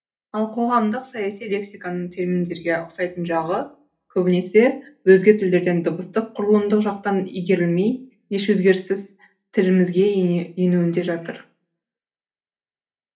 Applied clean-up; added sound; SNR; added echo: none; none; none; reverberation time 0.3 s.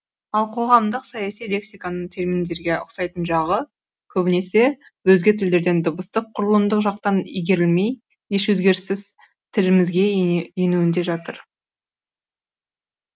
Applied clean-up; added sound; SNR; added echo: none; none; none; none.